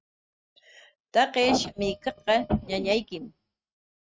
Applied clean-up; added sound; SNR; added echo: neural mask model RNNoise.